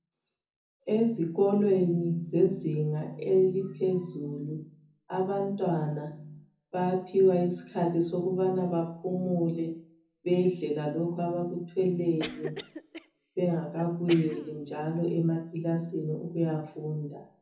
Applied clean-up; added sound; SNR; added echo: none; Cough; 15 dB; reverberation time 0.6 s.